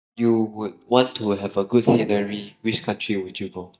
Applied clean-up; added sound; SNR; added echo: neural mask model DeepFilterNet 3.